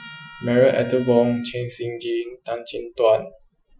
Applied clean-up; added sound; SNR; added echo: classical method Wiener filter.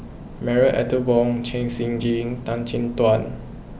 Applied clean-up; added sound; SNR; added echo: none; none; none; none.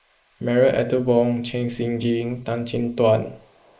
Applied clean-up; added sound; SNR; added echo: neural mask model Resemble Enhance denoiser.